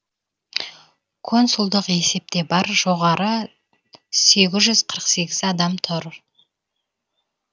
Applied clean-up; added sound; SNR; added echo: none; none; none; none.